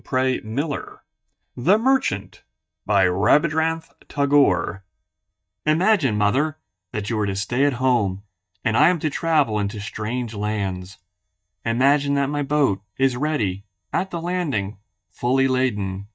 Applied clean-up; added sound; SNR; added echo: neural mask model DeepFilterNet 3.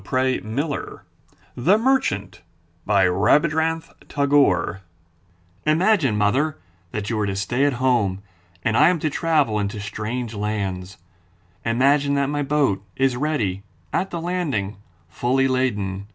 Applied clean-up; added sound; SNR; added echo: none; none; none; none.